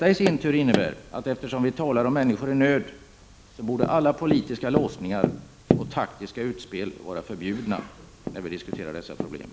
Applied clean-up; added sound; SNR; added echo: none; Tap; 6 dB; none.